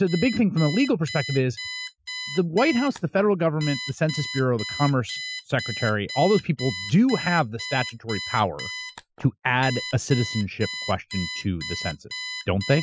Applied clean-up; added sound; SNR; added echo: classical method Wiener filter.